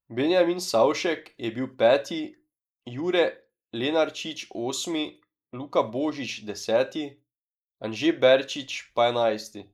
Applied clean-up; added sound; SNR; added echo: neural mask model Resemble Enhance denoiser.